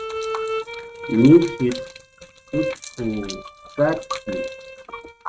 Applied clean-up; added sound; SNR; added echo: neural mask model RNNoise.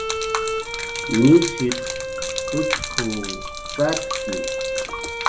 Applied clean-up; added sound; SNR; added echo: none; Gurgling / Liquid + Bowed string instrument; 2 dB; none.